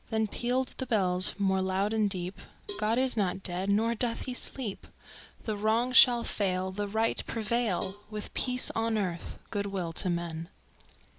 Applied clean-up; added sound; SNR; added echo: none; Cowbell; 19 dB; none.